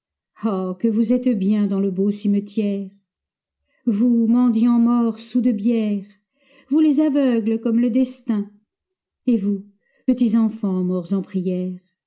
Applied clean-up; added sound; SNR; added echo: none; none; none; none.